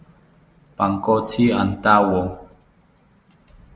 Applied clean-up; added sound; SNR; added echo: none; none; none; none.